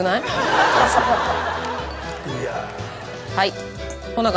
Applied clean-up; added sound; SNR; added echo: none; none; none; none.